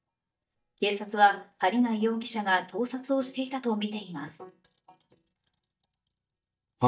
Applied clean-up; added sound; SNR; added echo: neural mask model DeepFilterNet 3.